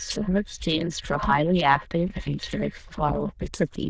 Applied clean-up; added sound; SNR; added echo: neural diffusion model UNIVERSE++.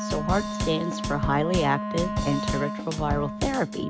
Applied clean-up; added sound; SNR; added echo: none; Drum / Drum kit + Wind instrument, woodwind instrument; 2 dB; none.